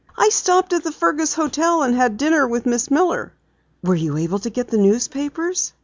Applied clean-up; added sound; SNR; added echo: none; none; none; none.